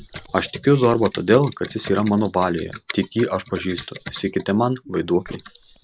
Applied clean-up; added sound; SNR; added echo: none; Computer keyboard; 14 dB; none.